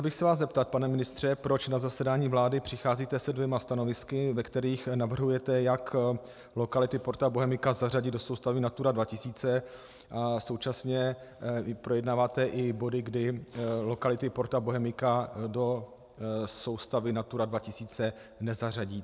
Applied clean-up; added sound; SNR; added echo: none; none; none; none.